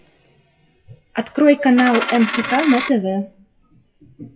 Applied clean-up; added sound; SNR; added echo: classical method WPE with log-MMSE.